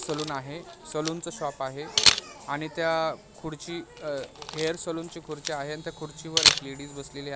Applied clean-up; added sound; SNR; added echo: none; Camera; -2 dB; none.